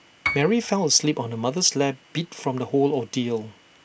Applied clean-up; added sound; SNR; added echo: none; Piano; 10 dB; none.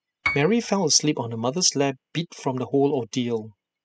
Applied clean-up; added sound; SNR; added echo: classical method spectral subtraction.